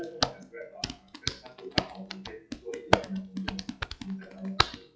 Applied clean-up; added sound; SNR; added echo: classical method WPE with log-MMSE.